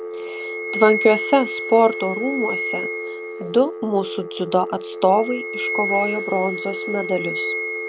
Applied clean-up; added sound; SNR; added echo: none; Wind instrument, woodwind instrument + Telephone; 5 dB; none.